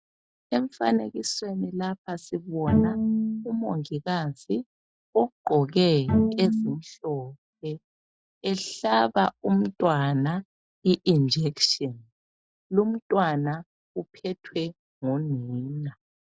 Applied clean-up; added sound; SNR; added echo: classical method Wiener filter.